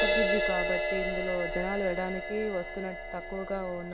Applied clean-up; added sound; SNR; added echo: none; Crash cymbal; -2 dB; none.